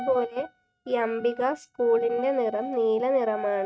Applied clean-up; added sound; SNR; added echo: neural mask model RNNoise.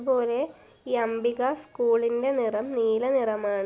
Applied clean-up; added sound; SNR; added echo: none; none; none; none.